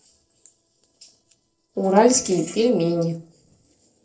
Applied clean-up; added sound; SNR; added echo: neural separator model SepFormer DNS4.